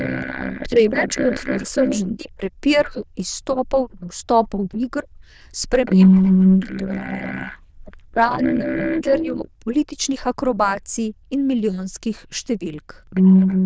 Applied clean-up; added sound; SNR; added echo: neural diffusion model UNIVERSE++.